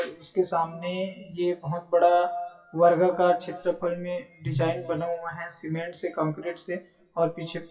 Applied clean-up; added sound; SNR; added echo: classical method WPE with log-MMSE.